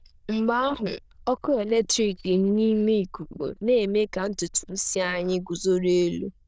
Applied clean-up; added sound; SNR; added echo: neural diffusion model UNIVERSE++.